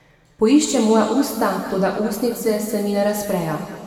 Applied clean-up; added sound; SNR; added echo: none; none; none; reverberation time 2.1 s.